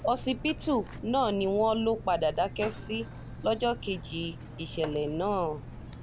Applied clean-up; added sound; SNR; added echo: none; Mechanisms; 12 dB; none.